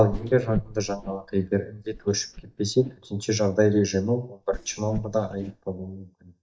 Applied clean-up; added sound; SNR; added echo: neural mask model DeepFilterNet 3.